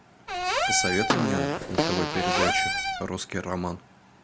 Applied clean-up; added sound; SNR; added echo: none; Fart + Cupboard open or close / Door; -4 dB; none.